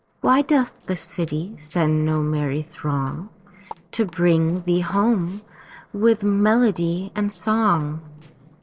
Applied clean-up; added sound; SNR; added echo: neural separator model SepFormer DNS4.